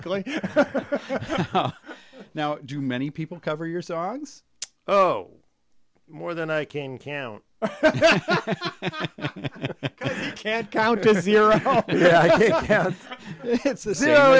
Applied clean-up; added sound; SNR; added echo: none; none; none; none.